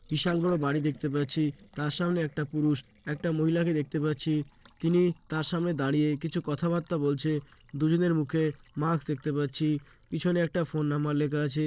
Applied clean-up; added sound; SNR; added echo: neural separator model SepFormer DNS4.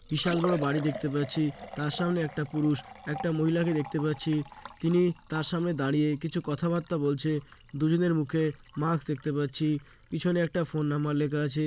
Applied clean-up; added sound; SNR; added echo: none; Liquid; 17 dB; none.